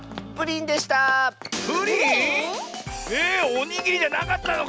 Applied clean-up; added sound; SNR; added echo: none; Run; 17 dB; none.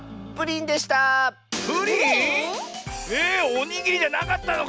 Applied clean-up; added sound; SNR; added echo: none; none; none; none.